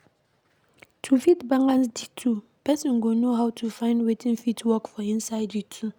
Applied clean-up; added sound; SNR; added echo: none; none; none; none.